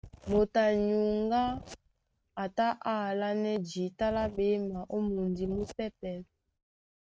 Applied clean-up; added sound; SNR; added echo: neural mask model RNNoise.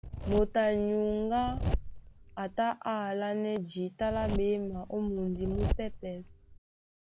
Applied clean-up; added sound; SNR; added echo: none; Zipper (clothing); 4 dB; none.